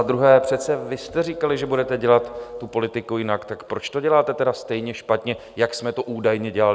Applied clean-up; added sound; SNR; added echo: none; none; none; none.